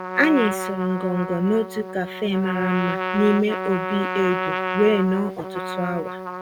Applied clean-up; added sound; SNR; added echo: none; Trumpet; 5 dB; none.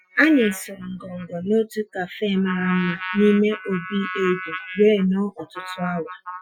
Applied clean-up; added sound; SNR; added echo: classical method Wiener filter.